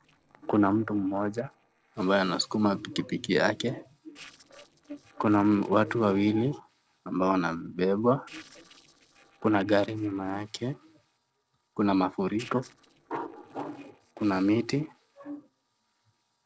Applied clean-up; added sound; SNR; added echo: neural separator model SepFormer DNS4.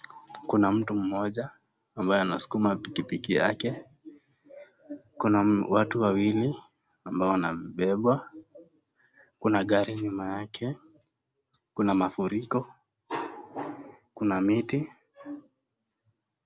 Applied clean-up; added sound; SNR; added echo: none; none; none; none.